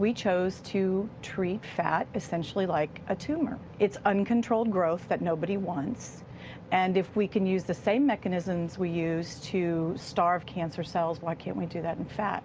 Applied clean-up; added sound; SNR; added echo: none; none; none; none.